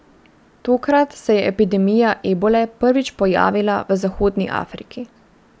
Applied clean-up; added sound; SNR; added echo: none; none; none; none.